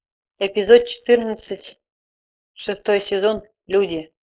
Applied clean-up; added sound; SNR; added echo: neural mask model Resemble Enhance denoiser.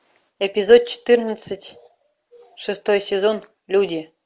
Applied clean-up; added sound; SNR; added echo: none; none; none; none.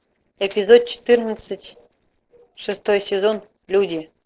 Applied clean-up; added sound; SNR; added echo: neural separator model SepFormer DNS4.